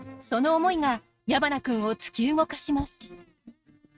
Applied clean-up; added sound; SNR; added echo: neural mask model RNNoise.